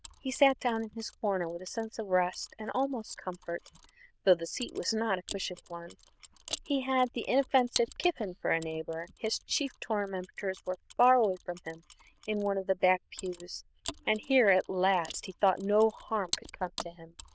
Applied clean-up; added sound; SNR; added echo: neural diffusion model UNIVERSE++.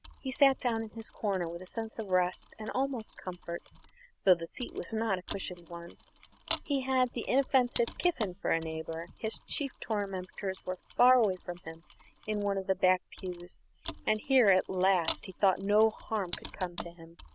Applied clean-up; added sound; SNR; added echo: none; Mechanisms; 13 dB; none.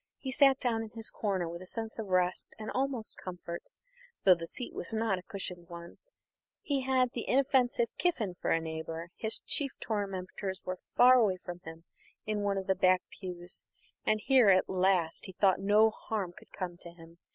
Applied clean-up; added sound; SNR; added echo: none; none; none; none.